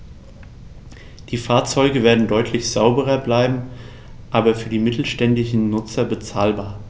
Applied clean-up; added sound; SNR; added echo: none; none; none; none.